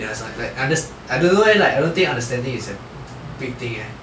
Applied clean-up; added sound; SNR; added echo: none; none; none; none.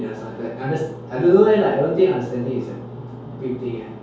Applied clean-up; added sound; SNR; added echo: none; none; none; reverberation time 2.4 s.